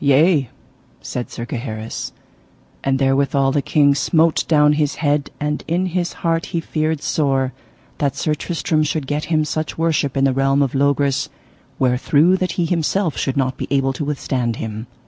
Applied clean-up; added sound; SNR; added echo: none; none; none; none.